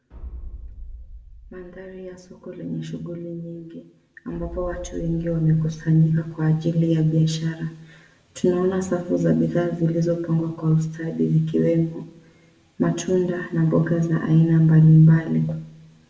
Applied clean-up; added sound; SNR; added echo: none; Boom; 18 dB; reverberation time 0.6 s.